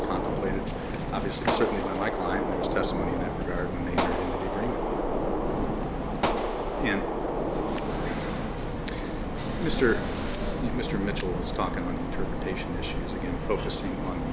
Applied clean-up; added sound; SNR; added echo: none; Gunshot, gunfire; -1 dB; none.